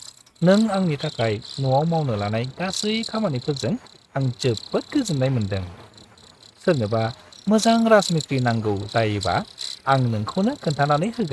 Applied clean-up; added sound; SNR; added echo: neural mask model RNNoise.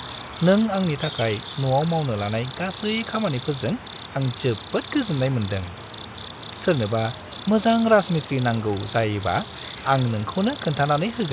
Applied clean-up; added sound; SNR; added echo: none; Cricket; 4 dB; none.